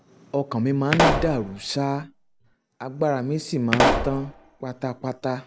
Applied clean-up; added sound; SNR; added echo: none; Explosion; -1 dB; none.